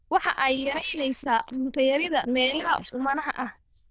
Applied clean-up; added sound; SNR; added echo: neural diffusion model UNIVERSE++.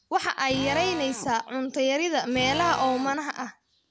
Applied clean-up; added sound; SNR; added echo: none; Drill; 10 dB; none.